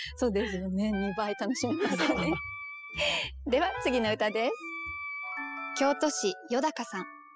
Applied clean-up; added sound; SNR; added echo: classical method spectral subtraction.